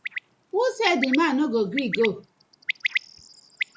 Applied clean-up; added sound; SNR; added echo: none; Bird; 6 dB; none.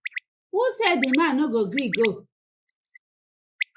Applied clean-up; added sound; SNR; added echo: neural mask model Resemble Enhance denoiser.